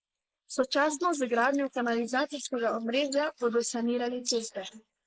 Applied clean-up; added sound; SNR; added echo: neural mask model Resemble Enhance denoiser.